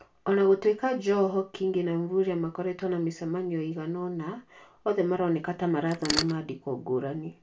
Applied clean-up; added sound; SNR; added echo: none; Mechanisms; 3 dB; reverberation time 0.2 s.